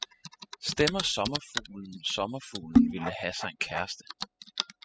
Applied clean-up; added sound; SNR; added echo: classical method spectral subtraction.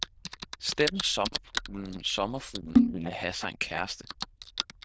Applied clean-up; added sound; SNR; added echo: neural diffusion model UNIVERSE++.